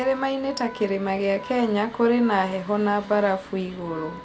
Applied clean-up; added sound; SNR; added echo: none; Organ; 19 dB; none.